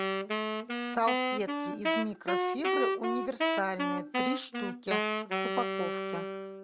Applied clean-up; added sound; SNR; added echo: none; Wind instrument, woodwind instrument; -4 dB; none.